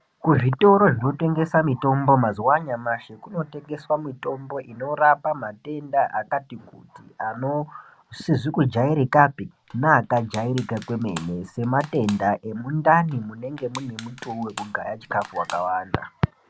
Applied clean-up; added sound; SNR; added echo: none; Crushing; 20 dB; none.